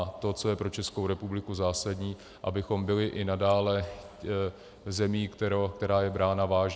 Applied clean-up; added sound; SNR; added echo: none; none; none; none.